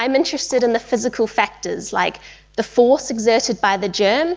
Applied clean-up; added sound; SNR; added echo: none; none; none; none.